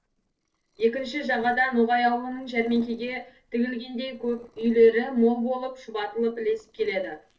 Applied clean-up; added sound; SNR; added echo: neural separator model SepFormer DNS4.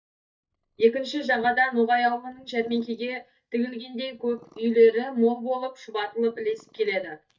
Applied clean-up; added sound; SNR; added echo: neural mask model DeepFilterNet 3.